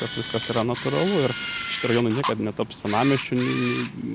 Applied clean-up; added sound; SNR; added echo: none; Camera; 2 dB; none.